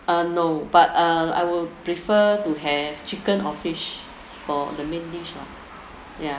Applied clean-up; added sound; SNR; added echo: none; none; none; none.